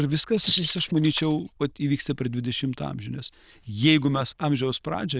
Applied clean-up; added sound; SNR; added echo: neural diffusion model UNIVERSE++.